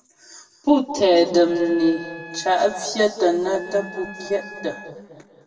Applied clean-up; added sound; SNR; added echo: none; Wind instrument, woodwind instrument; 18 dB; reverberation time 2.1 s.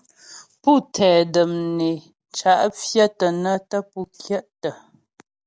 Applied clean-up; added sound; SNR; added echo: none; none; none; none.